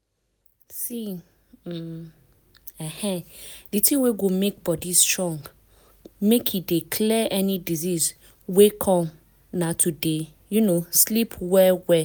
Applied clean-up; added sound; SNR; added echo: none; none; none; none.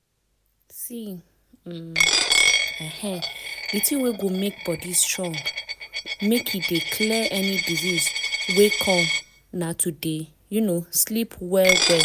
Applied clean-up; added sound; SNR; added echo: none; Coin (dropping); 1 dB; none.